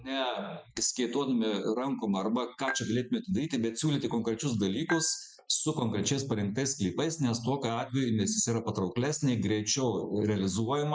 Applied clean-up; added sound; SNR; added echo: classical method Wiener filter.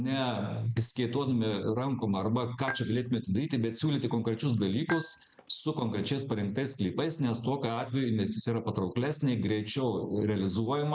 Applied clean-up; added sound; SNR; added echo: none; Dishes, pots, and pans / Chink, clink; 10 dB; none.